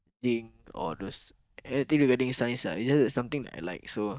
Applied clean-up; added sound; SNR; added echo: neural mask model DeepFilterNet 3.